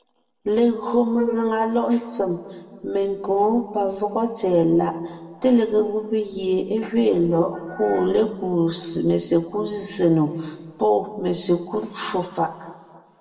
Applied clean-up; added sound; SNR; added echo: none; none; none; reverberation time 1.5 s.